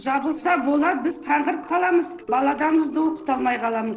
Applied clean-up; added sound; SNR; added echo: neural separator model SepFormer DNS4.